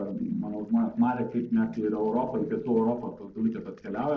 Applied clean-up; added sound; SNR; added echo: neural separator model SepFormer DNS4.